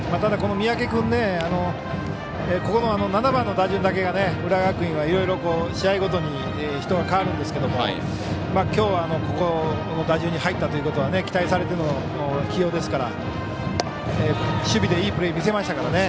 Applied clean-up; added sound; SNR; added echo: none; Wind instrument, woodwind instrument; 17 dB; none.